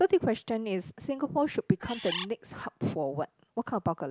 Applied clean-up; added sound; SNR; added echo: none; Bird; 7 dB; none.